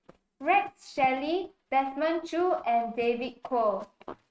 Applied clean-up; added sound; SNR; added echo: neural mask model RNNoise.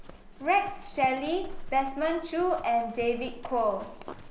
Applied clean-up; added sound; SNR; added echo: none; Livestock, farm animals, working animals; 12 dB; none.